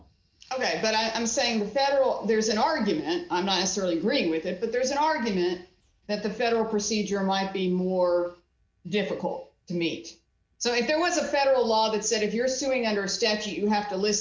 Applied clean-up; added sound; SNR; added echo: none; none; none; none.